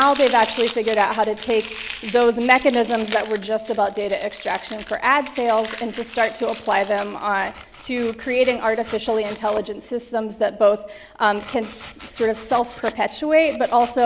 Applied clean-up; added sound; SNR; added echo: none; Domestic sounds, home sounds; 14 dB; none.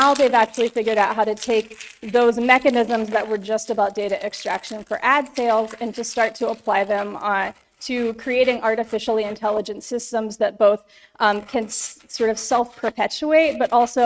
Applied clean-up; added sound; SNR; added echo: neural mask model RNNoise.